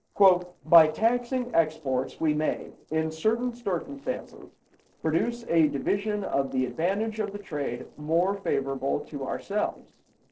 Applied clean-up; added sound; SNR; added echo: neural separator model SepFormer DNS4.